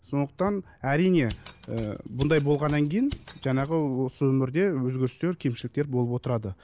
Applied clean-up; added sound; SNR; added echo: none; Mechanisms; 16 dB; none.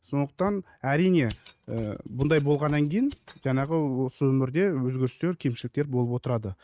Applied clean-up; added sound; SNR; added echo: neural mask model RNNoise.